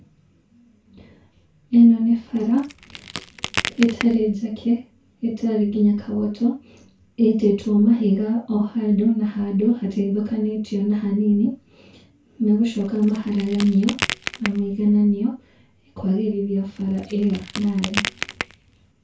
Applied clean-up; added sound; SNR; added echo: none; Crack; 11 dB; reverberation time 0.2 s.